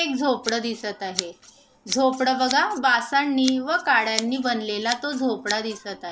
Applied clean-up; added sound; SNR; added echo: none; Scissors; 13 dB; none.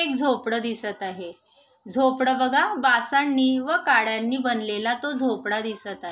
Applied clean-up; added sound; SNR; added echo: none; none; none; none.